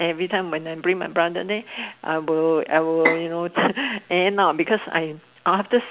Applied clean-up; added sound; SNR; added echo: none; Bowed string instrument; 6 dB; none.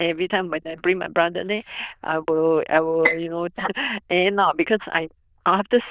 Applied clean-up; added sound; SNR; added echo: neural diffusion model UNIVERSE++.